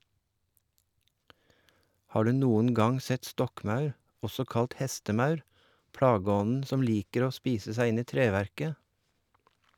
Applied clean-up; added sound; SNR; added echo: none; none; none; none.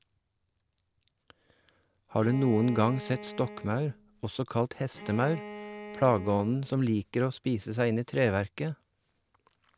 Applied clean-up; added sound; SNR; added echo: none; Bowed string instrument; 14 dB; none.